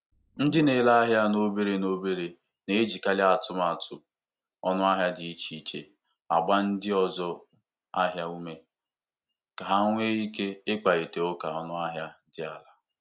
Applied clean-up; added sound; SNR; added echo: none; Gurgling / Liquid; 20 dB; none.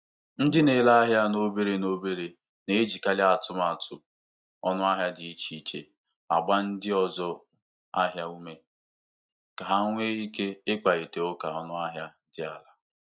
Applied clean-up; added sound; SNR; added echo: neural mask model DeepFilterNet 3.